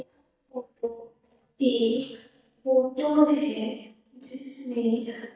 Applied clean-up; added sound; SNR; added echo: neural mask model DeepFilterNet 3.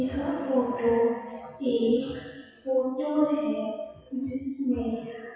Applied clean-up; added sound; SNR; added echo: classical method WPE with log-MMSE.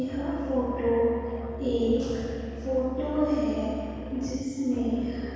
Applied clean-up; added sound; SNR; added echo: none; Musical instrument; 11 dB; reverberation time 2.2 s.